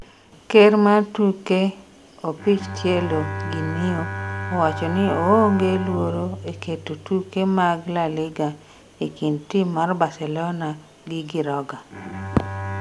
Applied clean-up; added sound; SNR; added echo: none; Bowed string instrument; 11 dB; none.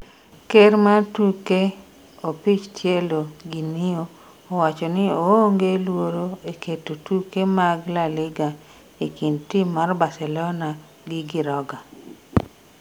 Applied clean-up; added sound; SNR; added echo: none; none; none; none.